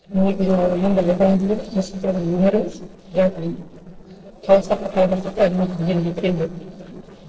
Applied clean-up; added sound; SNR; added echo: neural separator model SepFormer DNS4.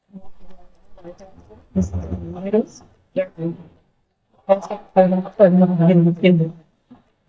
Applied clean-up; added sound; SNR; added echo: neural mask model DeepFilterNet 3.